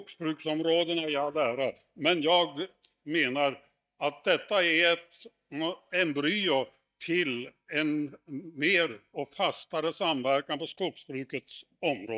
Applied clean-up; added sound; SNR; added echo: neural mask model DeepFilterNet 3.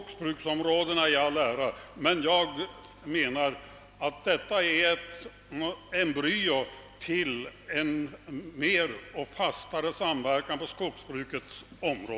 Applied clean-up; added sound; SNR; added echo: none; none; none; none.